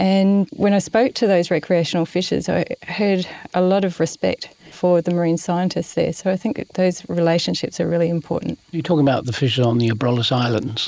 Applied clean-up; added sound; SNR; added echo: neural mask model Resemble Enhance denoiser.